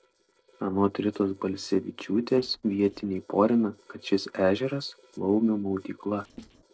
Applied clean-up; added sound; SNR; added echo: neural separator model SepFormer DNS4.